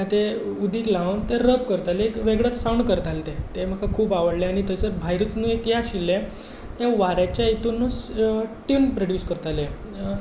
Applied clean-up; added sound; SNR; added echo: none; none; none; none.